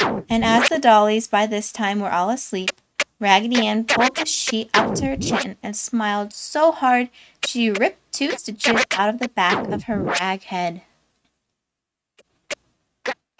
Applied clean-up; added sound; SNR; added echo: neural mask model RNNoise.